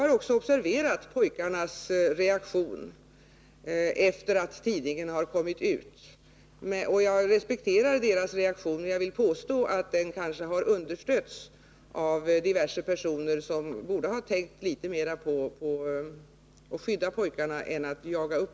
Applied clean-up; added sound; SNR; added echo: none; none; none; none.